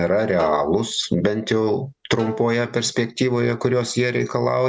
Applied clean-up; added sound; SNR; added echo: none; Bowed string instrument; 17 dB; none.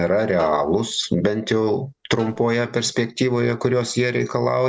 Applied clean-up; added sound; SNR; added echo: neural separator model SepFormer DNS4.